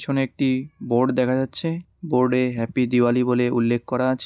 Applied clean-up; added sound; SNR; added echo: none; none; none; none.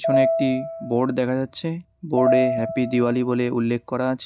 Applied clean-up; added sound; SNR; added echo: none; Piano; 2 dB; none.